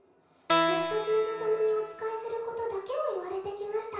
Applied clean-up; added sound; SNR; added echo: none; Keyboard (musical); 2 dB; reverberation time 0.6 s.